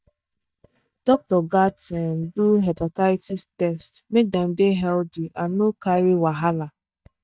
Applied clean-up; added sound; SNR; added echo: neural mask model DeepFilterNet 3.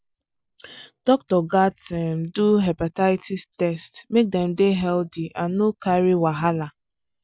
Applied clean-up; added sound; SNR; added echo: none; none; none; none.